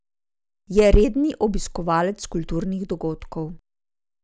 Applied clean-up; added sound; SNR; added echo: none; none; none; none.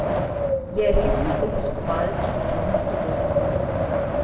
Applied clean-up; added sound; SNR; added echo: none; Wind; -4 dB; reverberation time 2.2 s.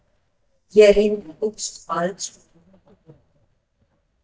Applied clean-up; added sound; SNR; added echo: neural mask model DeepFilterNet 3.